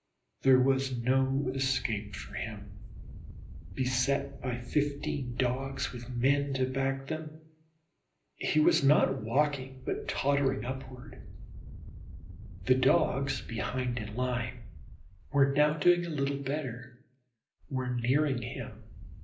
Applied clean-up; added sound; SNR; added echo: none; Wind; 14 dB; reverberation time 0.5 s.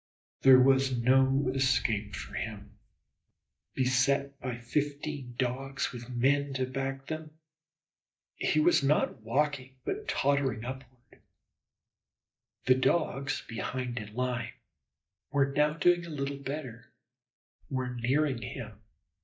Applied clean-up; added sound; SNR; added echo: neural mask model DeepFilterNet 3.